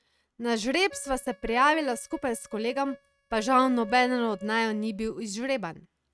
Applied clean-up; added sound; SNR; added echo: neural mask model RNNoise.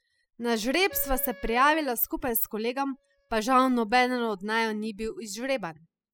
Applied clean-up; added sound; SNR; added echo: classical method spectral subtraction.